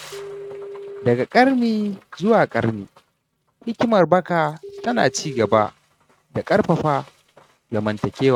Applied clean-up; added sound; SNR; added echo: neural mask model RNNoise.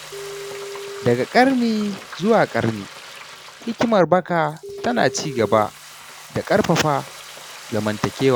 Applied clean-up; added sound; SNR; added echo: none; Frying (food) + Telephone; 15 dB; none.